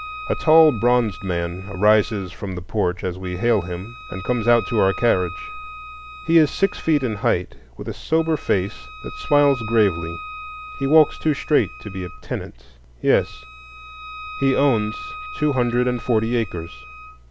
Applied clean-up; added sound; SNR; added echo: none; Wind instrument, woodwind instrument; 15 dB; none.